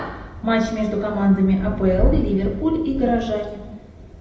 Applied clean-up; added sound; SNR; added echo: none; Thunder / Rain; 6 dB; reverberation time 0.8 s.